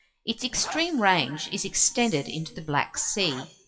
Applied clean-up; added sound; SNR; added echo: classical method WPE with log-MMSE.